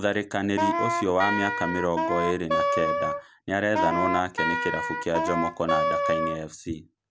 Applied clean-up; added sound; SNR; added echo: none; Wind instrument, woodwind instrument; -2 dB; none.